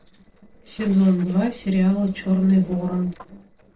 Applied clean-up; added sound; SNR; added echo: neural separator model SepFormer DNS4.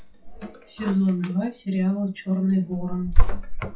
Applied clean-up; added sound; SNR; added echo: classical method WPE with log-MMSE.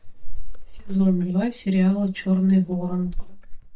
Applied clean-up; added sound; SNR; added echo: neural mask model DeepFilterNet 3.